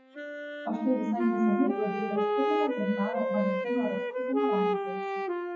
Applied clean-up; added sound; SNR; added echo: classical method WPE with log-MMSE.